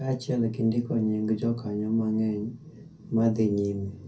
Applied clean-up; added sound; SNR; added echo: none; none; none; reverberation time 0.3 s.